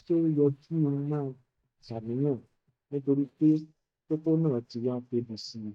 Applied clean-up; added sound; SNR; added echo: neural mask model DeepFilterNet 3.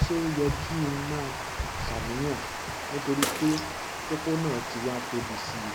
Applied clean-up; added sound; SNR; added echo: none; Bathtub (filling or washing) / Water / Splash, splatter + Water; 1 dB; none.